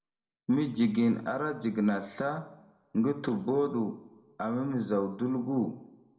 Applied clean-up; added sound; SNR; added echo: none; none; none; reverberation time 0.7 s.